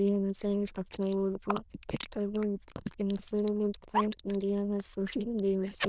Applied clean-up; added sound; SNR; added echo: neural diffusion model UNIVERSE++.